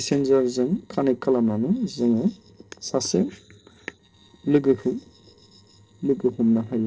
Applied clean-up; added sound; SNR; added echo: neural separator model SepFormer DNS4.